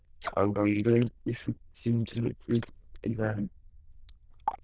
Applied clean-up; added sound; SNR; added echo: neural diffusion model UNIVERSE++.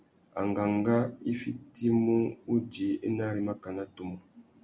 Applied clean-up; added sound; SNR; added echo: none; none; none; none.